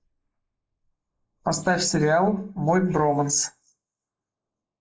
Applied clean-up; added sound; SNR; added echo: neural mask model Resemble Enhance denoiser.